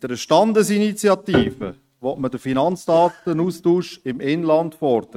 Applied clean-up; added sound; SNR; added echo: neural mask model RNNoise.